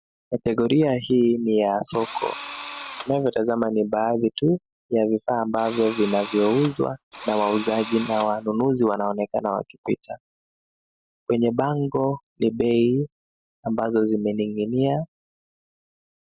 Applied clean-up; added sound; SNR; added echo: none; Engine / Drill; 13 dB; none.